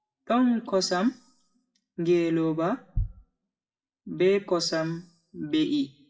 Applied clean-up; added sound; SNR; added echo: classical method WPE with log-MMSE.